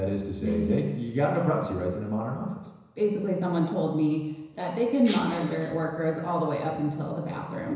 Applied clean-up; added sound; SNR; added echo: none; Shatter; 10 dB; reverberation time 1.0 s.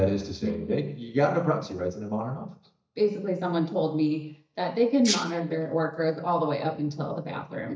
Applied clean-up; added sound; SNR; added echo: neural mask model DeepFilterNet 3.